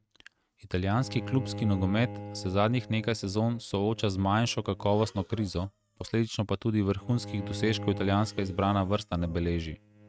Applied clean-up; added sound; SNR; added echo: neural mask model RNNoise.